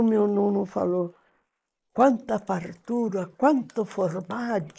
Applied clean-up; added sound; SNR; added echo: neural mask model Resemble Enhance denoiser.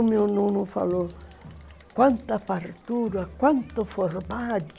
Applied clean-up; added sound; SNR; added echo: none; Crowd; 20 dB; none.